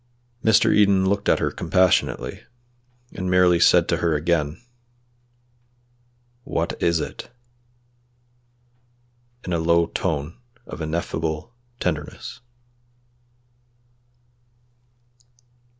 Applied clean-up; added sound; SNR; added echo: none; none; none; none.